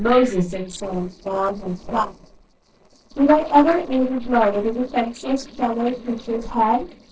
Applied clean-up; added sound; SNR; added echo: neural separator model SepFormer DNS4.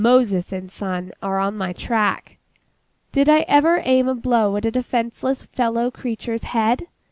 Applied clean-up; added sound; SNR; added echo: none; none; none; none.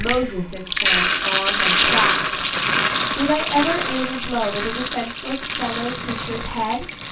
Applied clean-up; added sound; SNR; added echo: none; Sink (filling or washing); -4 dB; reverberation time 0.1 s.